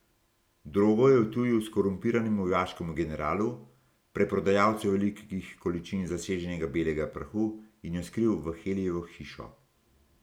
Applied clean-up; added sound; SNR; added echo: none; none; none; none.